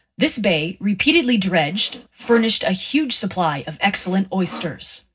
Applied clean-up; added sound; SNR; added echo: neural separator model SepFormer DNS4.